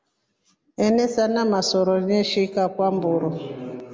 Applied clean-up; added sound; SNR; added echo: none; none; none; none.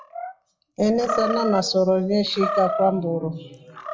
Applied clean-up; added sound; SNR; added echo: classical method WPE with log-MMSE.